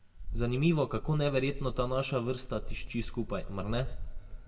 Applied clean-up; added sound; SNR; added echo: none; Keys jangling; 5 dB; reverberation time 1.3 s.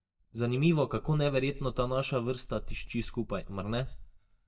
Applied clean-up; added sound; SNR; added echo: neural mask model DeepFilterNet 3.